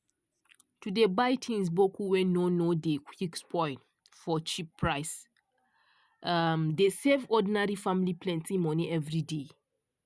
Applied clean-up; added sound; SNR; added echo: none; none; none; none.